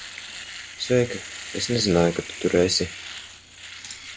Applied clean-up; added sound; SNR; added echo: none; Domestic sounds, home sounds; 12 dB; none.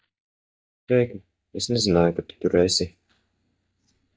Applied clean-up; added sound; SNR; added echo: neural mask model DeepFilterNet 3.